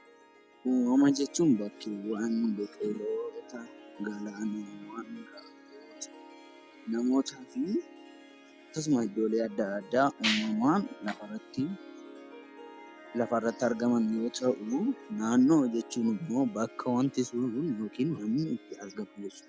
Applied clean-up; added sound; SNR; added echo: none; Harp; 20 dB; none.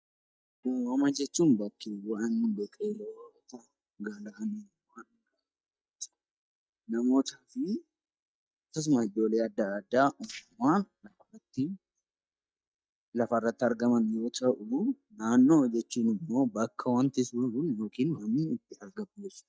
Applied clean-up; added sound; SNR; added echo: neural mask model DeepFilterNet 3.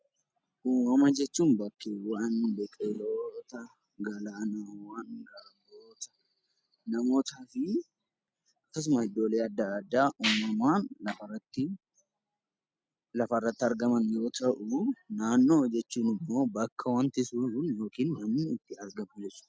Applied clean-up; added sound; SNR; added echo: none; none; none; none.